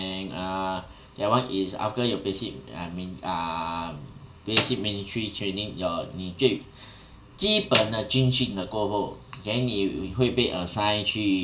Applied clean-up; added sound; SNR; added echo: none; Snare drum; 5 dB; reverberation time 0.4 s.